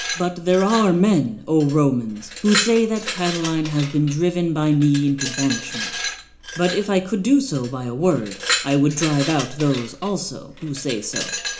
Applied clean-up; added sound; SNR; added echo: none; Glass; 10 dB; reverberation time 0.4 s.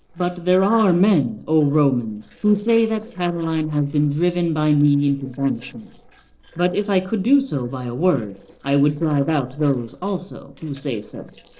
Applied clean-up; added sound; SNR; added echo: neural separator model SepFormer DNS4.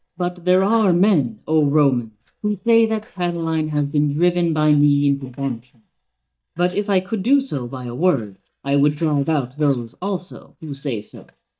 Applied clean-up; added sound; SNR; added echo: neural mask model DeepFilterNet 3.